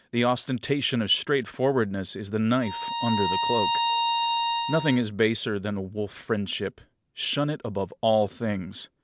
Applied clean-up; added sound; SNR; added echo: none; Bowed string instrument; 0 dB; none.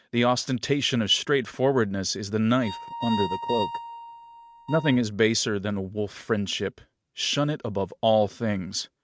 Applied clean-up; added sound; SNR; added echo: neural mask model RNNoise.